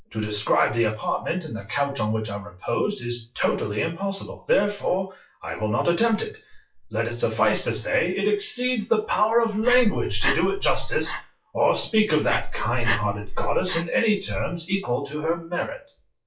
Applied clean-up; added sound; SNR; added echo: classical method WPE with log-MMSE.